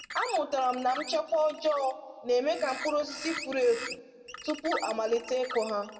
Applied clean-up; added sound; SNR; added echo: none; Bird; 12 dB; reverberation time 1.2 s.